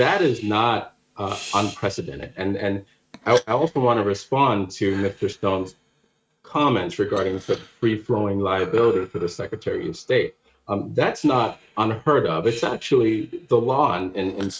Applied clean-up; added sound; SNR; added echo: neural mask model RNNoise.